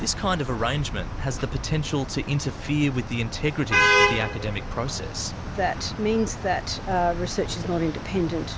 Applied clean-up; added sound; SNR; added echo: none; Traffic noise, roadway noise / Vehicle horn, car horn, honking; 2 dB; none.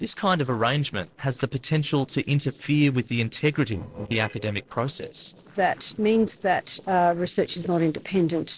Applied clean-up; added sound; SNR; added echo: neural separator model SepFormer DNS4.